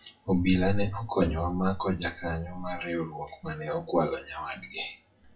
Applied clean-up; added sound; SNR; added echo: classical method WPE with log-MMSE.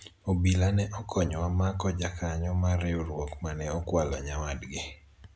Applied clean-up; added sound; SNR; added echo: none; none; none; none.